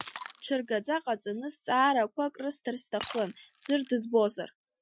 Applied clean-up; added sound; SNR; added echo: classical method Wiener filter.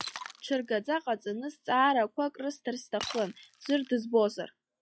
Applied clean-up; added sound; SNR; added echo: classical method log-MMSE.